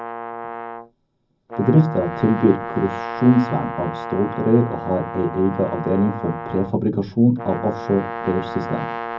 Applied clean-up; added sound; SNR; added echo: none; Brass instrument; 9 dB; reverberation time 0.4 s.